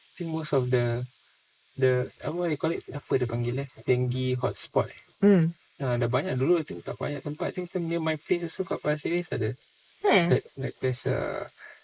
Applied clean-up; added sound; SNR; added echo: neural mask model Resemble Enhance denoiser.